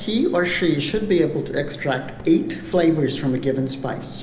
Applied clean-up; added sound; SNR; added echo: none; Cricket; 18 dB; reverberation time 0.8 s.